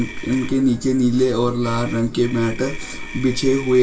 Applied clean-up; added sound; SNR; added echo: none; Motor vehicle (road); 19 dB; reverberation time 0.2 s.